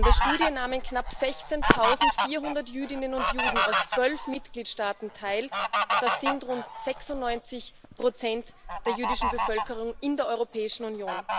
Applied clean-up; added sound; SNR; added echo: none; Fowl; -2 dB; none.